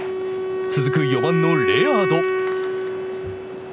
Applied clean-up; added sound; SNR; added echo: none; Wind instrument, woodwind instrument; -2 dB; none.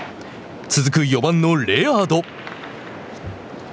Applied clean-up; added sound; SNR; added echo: none; none; none; none.